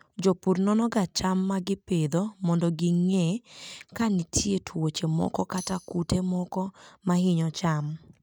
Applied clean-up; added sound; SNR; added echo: neural mask model RNNoise.